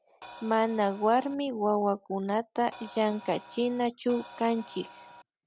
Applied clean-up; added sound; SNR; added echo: none; Crash cymbal; 18 dB; none.